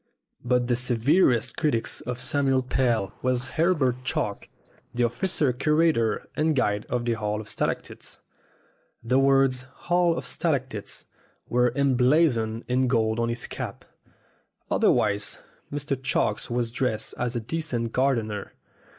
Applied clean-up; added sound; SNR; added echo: neural mask model Resemble Enhance denoiser.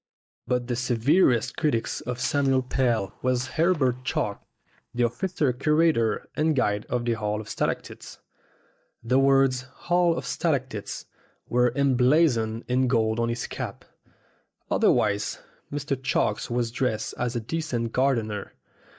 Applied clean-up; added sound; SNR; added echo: neural mask model DeepFilterNet 3.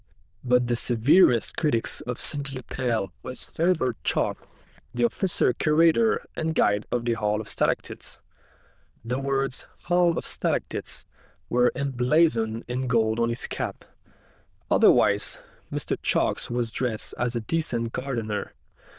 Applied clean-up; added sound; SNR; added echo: neural diffusion model UNIVERSE++.